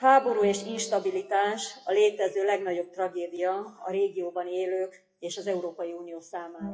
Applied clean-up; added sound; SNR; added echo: classical method WPE with log-MMSE.